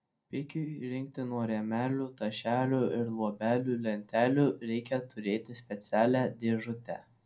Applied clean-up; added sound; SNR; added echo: none; none; none; reverberation time 0.2 s.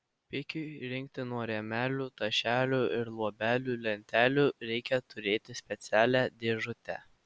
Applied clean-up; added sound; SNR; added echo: none; none; none; none.